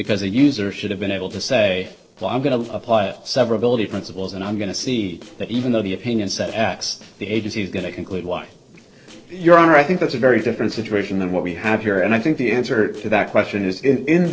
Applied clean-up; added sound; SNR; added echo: neural separator model SepFormer DNS4.